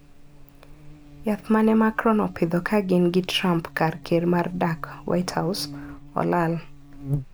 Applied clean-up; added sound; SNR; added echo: none; Buzz; 15 dB; none.